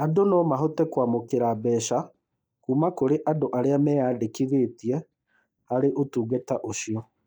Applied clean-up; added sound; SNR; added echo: neural mask model DeepFilterNet 3.